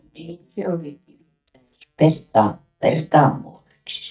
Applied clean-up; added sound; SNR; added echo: neural mask model DeepFilterNet 3.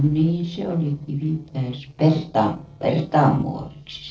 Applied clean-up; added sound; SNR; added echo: neural separator model SepFormer DNS4.